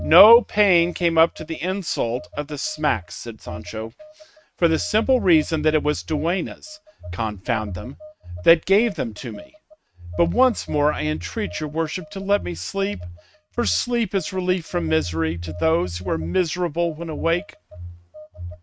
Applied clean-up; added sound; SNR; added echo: neural mask model RNNoise.